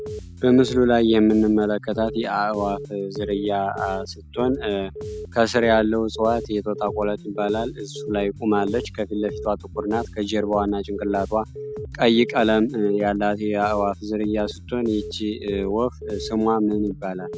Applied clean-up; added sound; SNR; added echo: none; Telephone + Bass guitar; 12 dB; none.